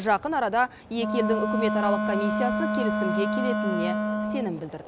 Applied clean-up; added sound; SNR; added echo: none; Wind instrument, woodwind instrument; -1 dB; none.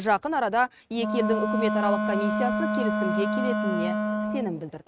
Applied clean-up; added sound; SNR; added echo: neural mask model RNNoise.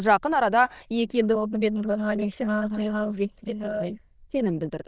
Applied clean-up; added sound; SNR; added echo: neural diffusion model UNIVERSE++.